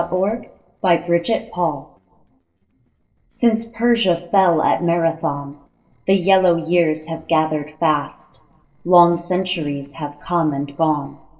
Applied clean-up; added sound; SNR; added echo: neural separator model SepFormer DNS4.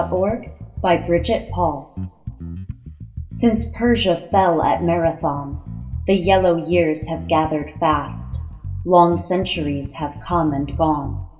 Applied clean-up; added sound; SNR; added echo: none; Bass guitar; 10 dB; reverberation time 1.2 s.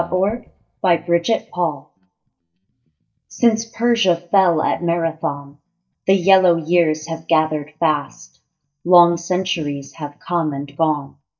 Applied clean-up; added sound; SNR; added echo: neural mask model DeepFilterNet 3.